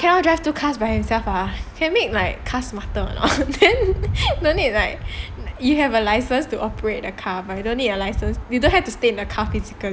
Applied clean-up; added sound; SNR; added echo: none; none; none; none.